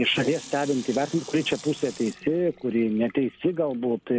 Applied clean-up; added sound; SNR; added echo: none; Sink (filling or washing) / Water tap, faucet; 19 dB; none.